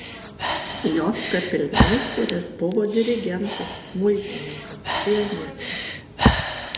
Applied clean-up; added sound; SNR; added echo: none; Breathing; 1 dB; reverberation time 1.7 s.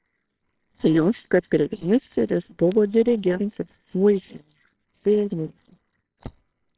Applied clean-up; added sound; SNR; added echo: neural separator model SepFormer WHAMR!.